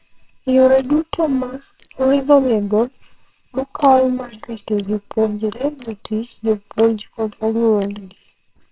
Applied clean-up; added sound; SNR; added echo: neural separator model SepFormer WHAMR!.